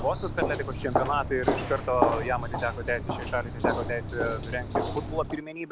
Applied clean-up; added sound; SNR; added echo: none; Walk, footsteps; 0 dB; none.